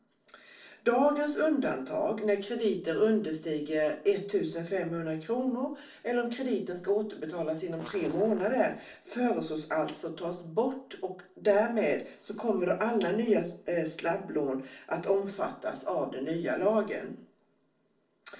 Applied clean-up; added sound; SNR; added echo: neural separator model SepFormer DNS4.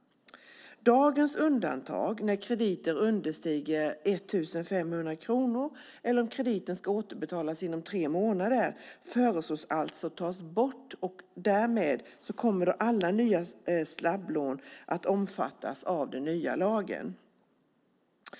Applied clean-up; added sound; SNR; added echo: none; none; none; none.